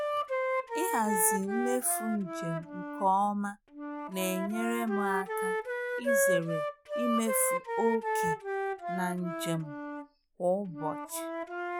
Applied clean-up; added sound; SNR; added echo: none; Wind instrument, woodwind instrument; 0 dB; none.